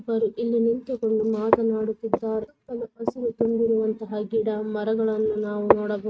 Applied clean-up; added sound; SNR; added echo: neural mask model RNNoise.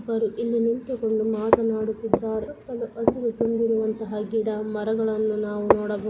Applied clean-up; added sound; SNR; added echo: none; Walk, footsteps; 4 dB; none.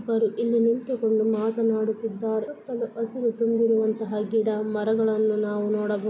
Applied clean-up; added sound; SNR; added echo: none; none; none; none.